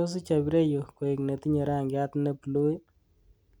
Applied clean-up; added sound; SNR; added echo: none; none; none; none.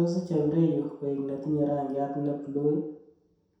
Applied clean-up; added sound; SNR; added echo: none; none; none; reverberation time 0.7 s.